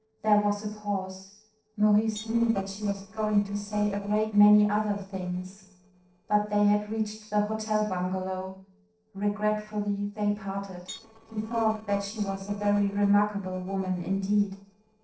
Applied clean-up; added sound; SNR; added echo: neural separator model SepFormer DNS4.